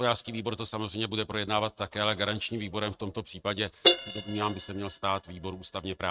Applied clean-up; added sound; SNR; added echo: neural mask model RNNoise.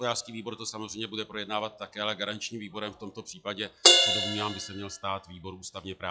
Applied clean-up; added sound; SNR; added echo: classical method log-MMSE.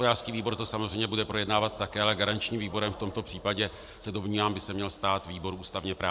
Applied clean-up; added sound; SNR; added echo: none; none; none; none.